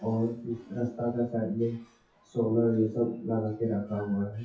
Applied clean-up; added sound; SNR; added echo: classical method WPE with log-MMSE.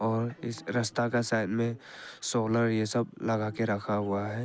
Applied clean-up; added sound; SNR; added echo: none; none; none; none.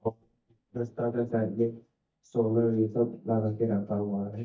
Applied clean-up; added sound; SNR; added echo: neural mask model DeepFilterNet 3.